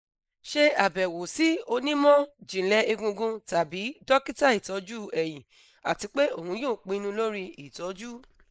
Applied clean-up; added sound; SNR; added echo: neural mask model Resemble Enhance denoiser.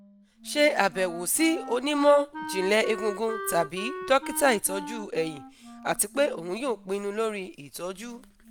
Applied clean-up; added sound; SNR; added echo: none; Wind instrument, woodwind instrument; 13 dB; none.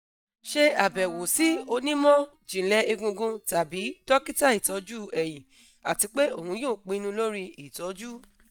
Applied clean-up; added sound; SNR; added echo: neural mask model DeepFilterNet 3.